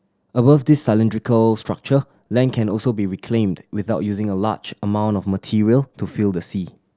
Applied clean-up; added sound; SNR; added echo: none; none; none; none.